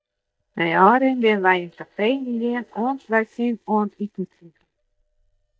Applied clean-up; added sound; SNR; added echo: neural mask model DeepFilterNet 3.